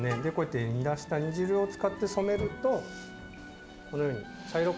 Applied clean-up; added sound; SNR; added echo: none; Vehicle horn, car horn, honking; 20 dB; none.